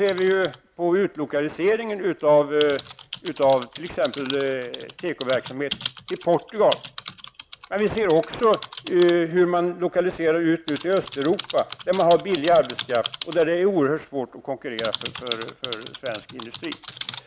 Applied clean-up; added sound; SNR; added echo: none; Typing; 15 dB; none.